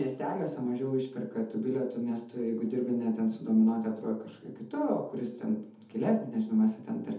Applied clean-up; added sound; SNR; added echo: none; none; none; reverberation time 0.6 s.